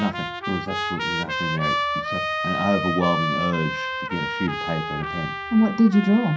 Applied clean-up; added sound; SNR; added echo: none; Trumpet; 3 dB; reverberation time 0.3 s.